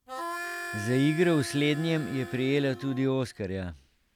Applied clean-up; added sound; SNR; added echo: none; Harmonica; 11 dB; none.